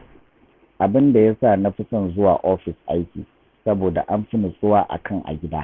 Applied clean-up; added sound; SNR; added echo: none; none; none; none.